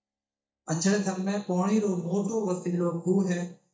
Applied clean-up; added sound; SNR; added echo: neural mask model DeepFilterNet 3.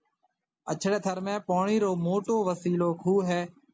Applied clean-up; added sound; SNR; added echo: none; none; none; none.